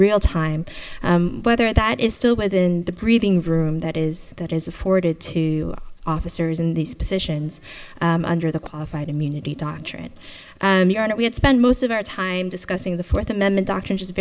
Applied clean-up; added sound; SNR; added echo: neural mask model Resemble Enhance denoiser.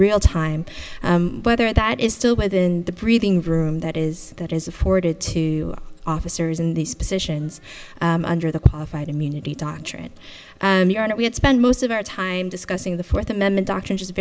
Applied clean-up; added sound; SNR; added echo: none; Meow / Purr; 19 dB; none.